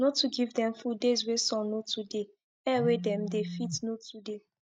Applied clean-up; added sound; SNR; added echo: none; Telephone; 6 dB; none.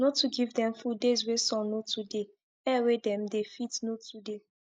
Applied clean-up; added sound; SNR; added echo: neural mask model Resemble Enhance denoiser.